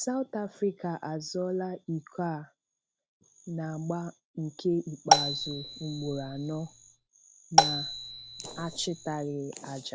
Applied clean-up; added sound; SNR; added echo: none; Marimba, xylophone; -5 dB; none.